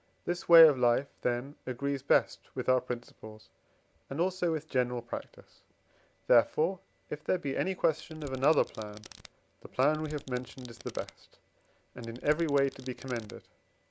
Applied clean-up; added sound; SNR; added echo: none; Domestic sounds, home sounds; 20 dB; none.